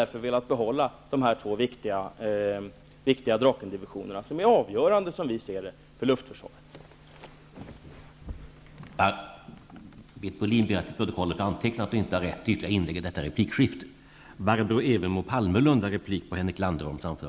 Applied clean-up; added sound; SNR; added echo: none; none; none; none.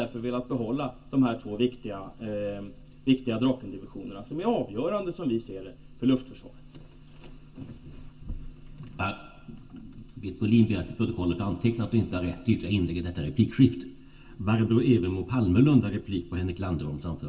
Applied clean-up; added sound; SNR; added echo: none; none; none; reverberation time 0.2 s.